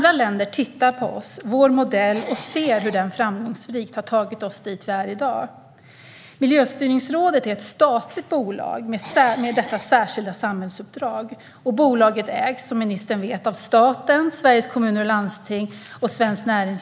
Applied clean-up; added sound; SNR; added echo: none; Cough; 16 dB; none.